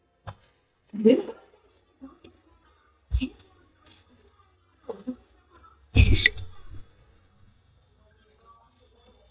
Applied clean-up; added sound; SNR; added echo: neural mask model DeepFilterNet 3.